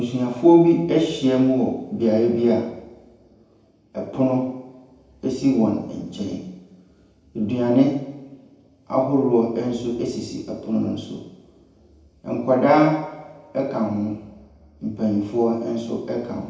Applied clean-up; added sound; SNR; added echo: none; none; none; reverberation time 0.9 s.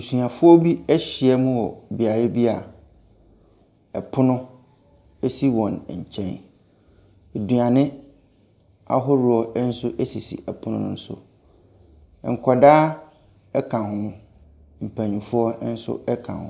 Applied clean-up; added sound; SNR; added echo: none; none; none; none.